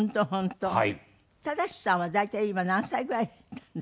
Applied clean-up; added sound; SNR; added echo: none; none; none; none.